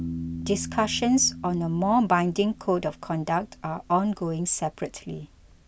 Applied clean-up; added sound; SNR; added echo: none; Piano; 13 dB; none.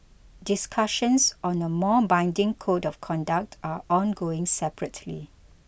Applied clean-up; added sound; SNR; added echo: none; none; none; none.